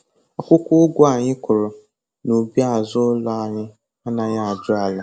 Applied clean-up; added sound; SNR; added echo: none; none; none; none.